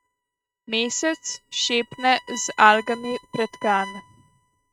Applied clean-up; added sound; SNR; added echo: neural mask model RNNoise.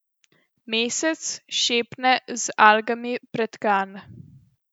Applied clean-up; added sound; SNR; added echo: none; none; none; none.